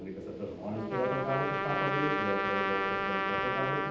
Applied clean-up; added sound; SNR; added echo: none; Trumpet; -2 dB; reverberation time 0.8 s.